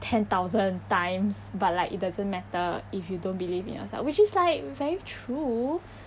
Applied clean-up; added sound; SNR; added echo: none; none; none; none.